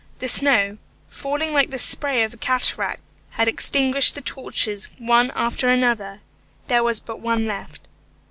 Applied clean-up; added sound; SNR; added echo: none; none; none; none.